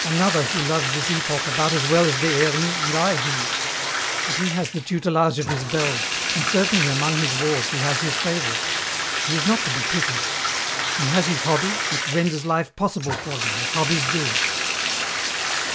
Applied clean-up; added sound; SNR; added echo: none; Bathtub (filling or washing); 0 dB; none.